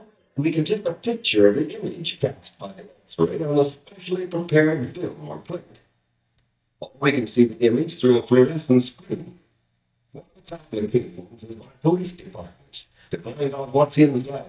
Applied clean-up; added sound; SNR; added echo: neural mask model DeepFilterNet 3.